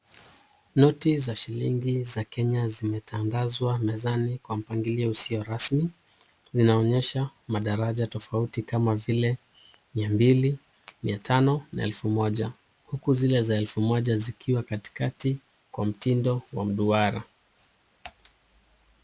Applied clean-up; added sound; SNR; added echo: none; none; none; none.